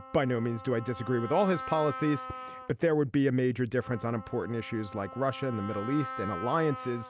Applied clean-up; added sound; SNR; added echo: none; Wind instrument, woodwind instrument; 12 dB; none.